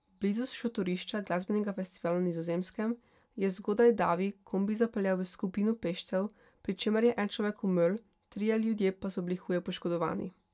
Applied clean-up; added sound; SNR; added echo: none; none; none; none.